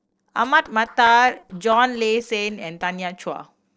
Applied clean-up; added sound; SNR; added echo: neural separator model SepFormer DNS4.